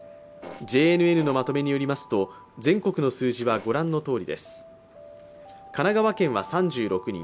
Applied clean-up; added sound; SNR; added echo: none; Alarm + Fart; 19 dB; none.